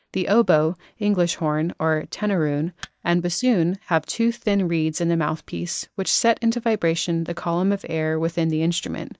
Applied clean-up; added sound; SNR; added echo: neural mask model DeepFilterNet 3.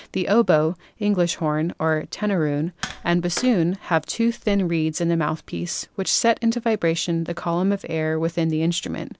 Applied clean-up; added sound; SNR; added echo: none; Tap; 16 dB; none.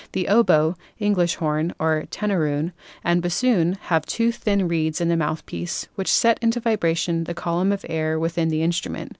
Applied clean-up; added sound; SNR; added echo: none; none; none; none.